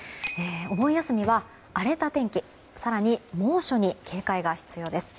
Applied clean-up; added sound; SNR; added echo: none; Bicycle bell; 12 dB; none.